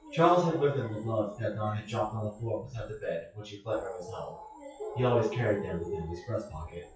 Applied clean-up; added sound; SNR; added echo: classical method WPE with log-MMSE.